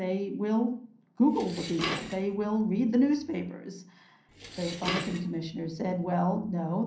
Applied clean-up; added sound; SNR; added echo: none; Dishes, pots, and pans; 10 dB; reverberation time 0.6 s.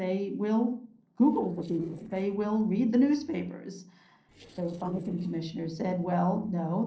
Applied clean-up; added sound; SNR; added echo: neural separator model SepFormer DNS4.